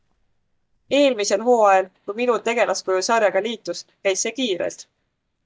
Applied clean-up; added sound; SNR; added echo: neural mask model DeepFilterNet 3.